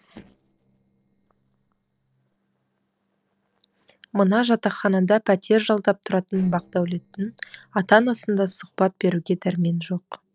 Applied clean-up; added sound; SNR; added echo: neural separator model SepFormer DNS4.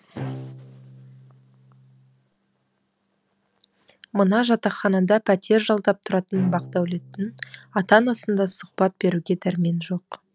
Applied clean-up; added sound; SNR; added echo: none; Bowed string instrument; 16 dB; none.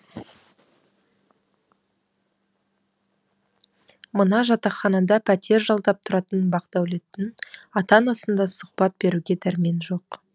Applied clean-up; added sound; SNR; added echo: none; none; none; none.